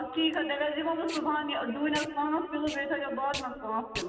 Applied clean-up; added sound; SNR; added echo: none; Packing tape, duct tape; 14 dB; reverberation time 2.2 s.